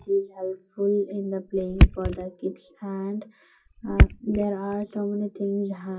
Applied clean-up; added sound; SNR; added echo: classical method WPE with log-MMSE.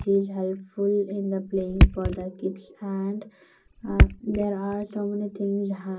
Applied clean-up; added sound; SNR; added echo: none; Thump, thud; -1 dB; reverberation time 0.4 s.